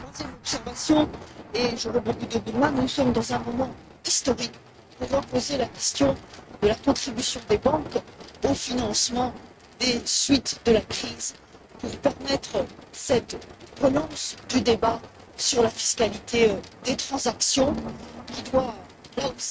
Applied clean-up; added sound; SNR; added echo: neural mask model RNNoise.